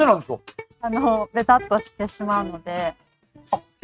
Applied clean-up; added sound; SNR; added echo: neural mask model RNNoise.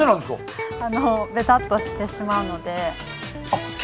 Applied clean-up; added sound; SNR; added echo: none; Electric guitar; 12 dB; none.